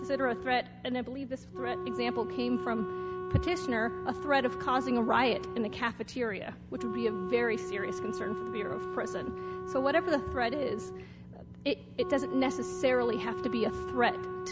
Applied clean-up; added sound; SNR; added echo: none; Wind instrument, woodwind instrument; 6 dB; none.